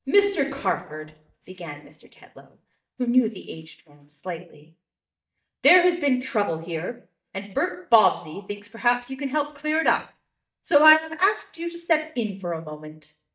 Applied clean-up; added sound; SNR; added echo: neural mask model DeepFilterNet 3.